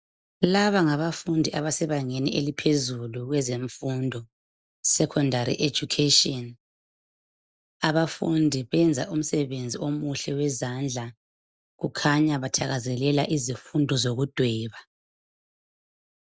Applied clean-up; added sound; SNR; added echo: none; none; none; none.